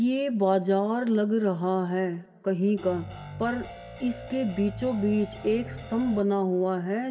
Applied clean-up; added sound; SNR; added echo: none; Guitar; 14 dB; reverberation time 2.3 s.